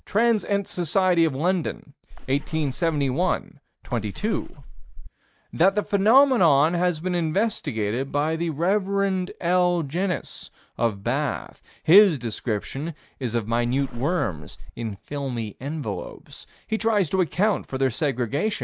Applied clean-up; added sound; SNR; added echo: neural mask model DeepFilterNet 3.